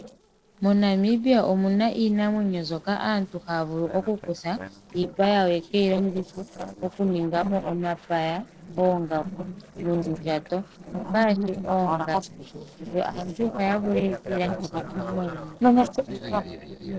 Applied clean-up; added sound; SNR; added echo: neural separator model SepFormer DNS4.